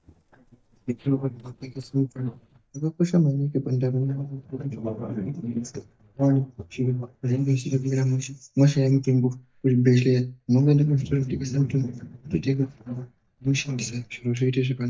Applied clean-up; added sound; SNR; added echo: neural mask model DeepFilterNet 3.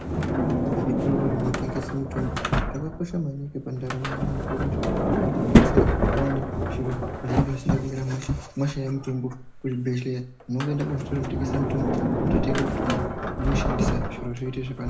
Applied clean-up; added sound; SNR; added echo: none; Sliding door; -4 dB; reverberation time 0.3 s.